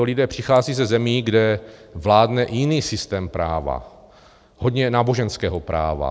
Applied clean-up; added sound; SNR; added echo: none; none; none; none.